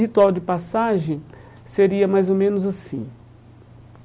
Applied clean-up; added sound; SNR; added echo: none; none; none; none.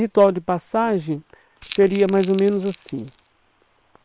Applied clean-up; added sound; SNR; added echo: neural separator model SepFormer WHAM!.